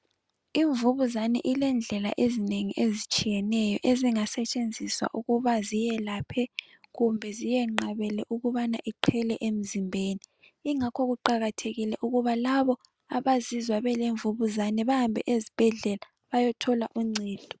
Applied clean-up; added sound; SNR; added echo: none; none; none; none.